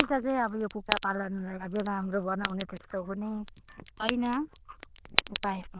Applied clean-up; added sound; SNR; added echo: neural diffusion model UNIVERSE++.